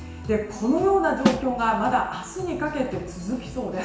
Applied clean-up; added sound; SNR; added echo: none; Snare drum; 6 dB; reverberation time 0.7 s.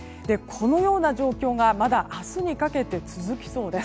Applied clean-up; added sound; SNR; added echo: none; none; none; none.